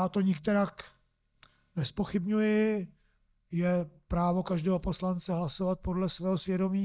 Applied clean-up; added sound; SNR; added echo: neural mask model DeepFilterNet 3.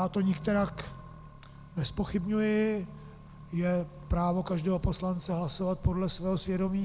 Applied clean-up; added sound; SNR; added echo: none; Accelerating, revving, vroom; 15 dB; none.